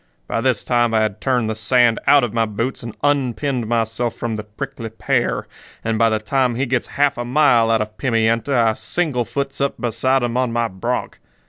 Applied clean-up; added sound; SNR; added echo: none; none; none; none.